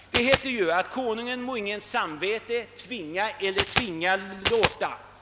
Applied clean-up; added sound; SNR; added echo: none; Coin (dropping); -3 dB; none.